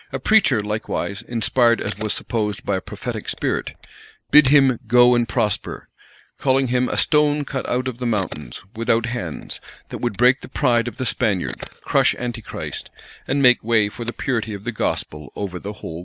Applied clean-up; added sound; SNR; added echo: neural mask model Resemble Enhance denoiser.